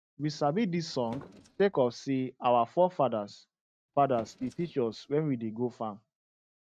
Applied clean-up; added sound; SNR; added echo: neural mask model RNNoise.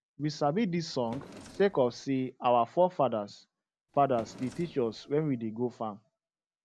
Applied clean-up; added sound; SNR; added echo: none; Drawer open or close; 20 dB; none.